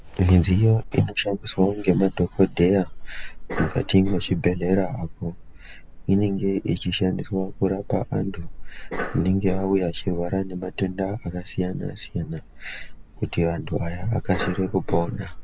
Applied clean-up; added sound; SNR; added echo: none; Cough; 9 dB; none.